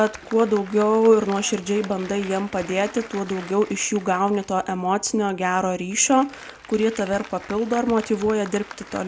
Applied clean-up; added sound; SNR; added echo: none; Applause; 19 dB; none.